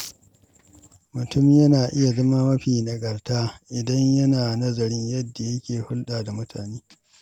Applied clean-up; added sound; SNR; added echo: none; none; none; none.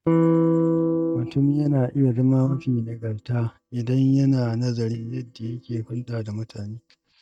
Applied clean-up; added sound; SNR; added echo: neural mask model DeepFilterNet 3.